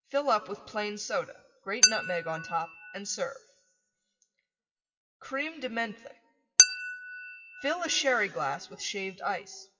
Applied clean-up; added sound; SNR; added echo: classical method WPE with log-MMSE.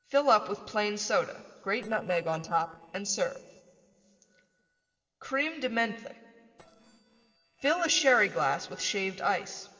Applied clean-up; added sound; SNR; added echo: neural separator model SepFormer DNS4.